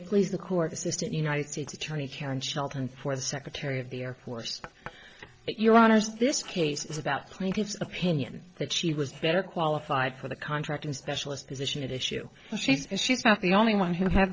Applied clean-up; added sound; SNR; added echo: neural separator model SepFormer DNS4.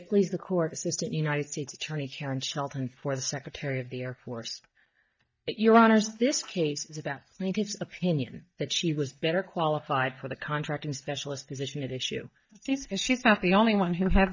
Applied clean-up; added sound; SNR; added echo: neural mask model DeepFilterNet 3.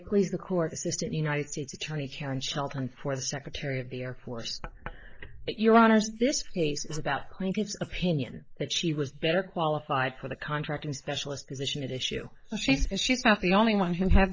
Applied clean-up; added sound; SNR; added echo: neural mask model Resemble Enhance denoiser.